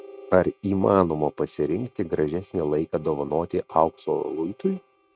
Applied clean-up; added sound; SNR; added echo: neural mask model RNNoise.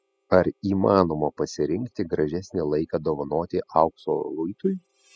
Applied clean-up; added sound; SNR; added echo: classical method spectral subtraction.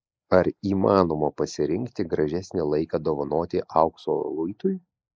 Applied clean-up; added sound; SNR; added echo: neural mask model Resemble Enhance denoiser.